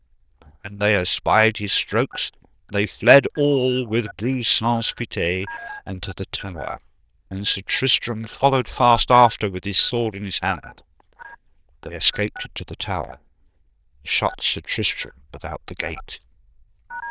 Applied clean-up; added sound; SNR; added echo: neural diffusion model UNIVERSE++.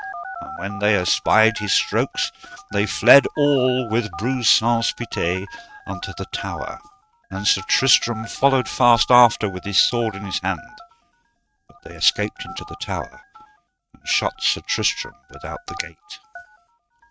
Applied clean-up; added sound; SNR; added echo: neural mask model RNNoise.